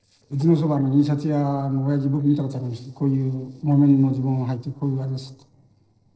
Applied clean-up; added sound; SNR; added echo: neural separator model SepFormer DNS4.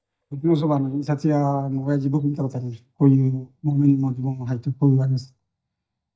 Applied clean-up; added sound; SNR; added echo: neural mask model DeepFilterNet 3.